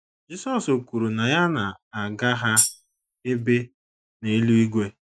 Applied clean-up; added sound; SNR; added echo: classical method Wiener filter.